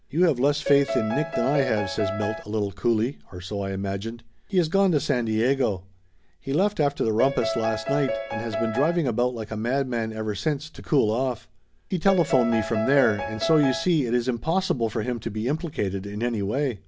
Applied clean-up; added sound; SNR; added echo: none; Piano; 4 dB; none.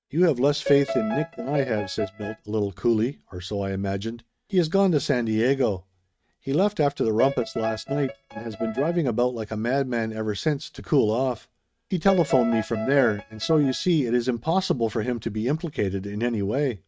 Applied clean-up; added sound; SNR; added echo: neural mask model RNNoise.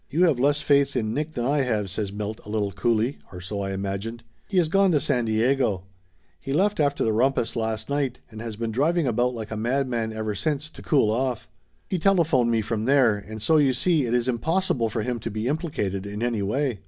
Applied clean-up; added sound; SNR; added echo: none; none; none; none.